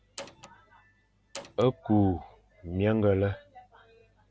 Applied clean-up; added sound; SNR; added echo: none; Door; 15 dB; none.